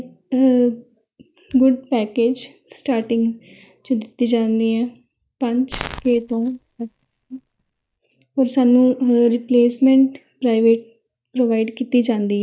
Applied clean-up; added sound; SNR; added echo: neural mask model DeepFilterNet 3.